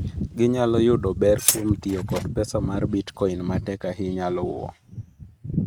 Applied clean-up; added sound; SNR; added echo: neural mask model RNNoise.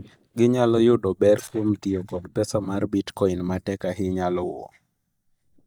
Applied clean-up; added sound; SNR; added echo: neural mask model DeepFilterNet 3.